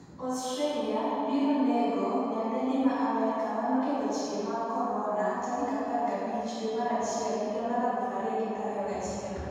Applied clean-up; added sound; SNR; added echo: none; none; none; reverberation time 2.1 s.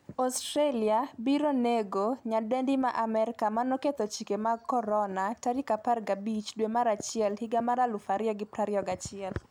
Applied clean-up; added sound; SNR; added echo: none; none; none; none.